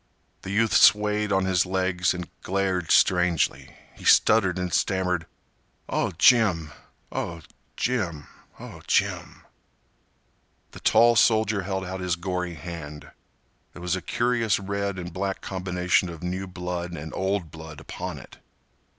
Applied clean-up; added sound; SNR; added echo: none; none; none; none.